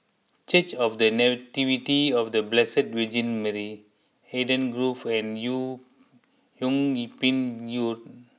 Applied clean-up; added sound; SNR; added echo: none; none; none; none.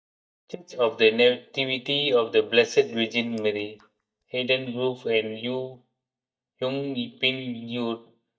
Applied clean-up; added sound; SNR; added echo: neural mask model DeepFilterNet 3.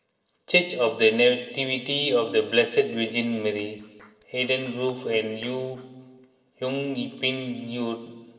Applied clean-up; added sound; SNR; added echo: neural separator model SepFormer DNS4.